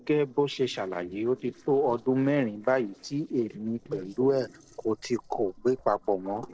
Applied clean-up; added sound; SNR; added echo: neural separator model SepFormer DNS4.